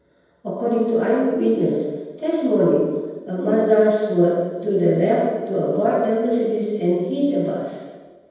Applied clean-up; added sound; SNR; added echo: none; none; none; reverberation time 1.2 s.